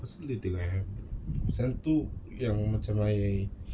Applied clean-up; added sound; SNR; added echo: none; none; none; none.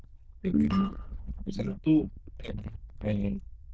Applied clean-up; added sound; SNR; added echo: neural diffusion model UNIVERSE++.